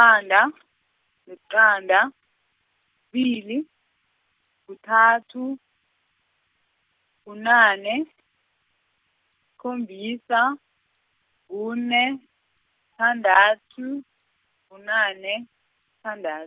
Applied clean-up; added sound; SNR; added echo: none; none; none; none.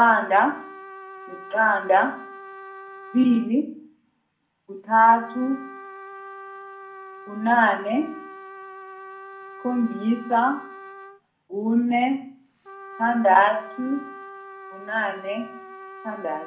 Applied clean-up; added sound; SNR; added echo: none; Trumpet; 17 dB; reverberation time 0.6 s.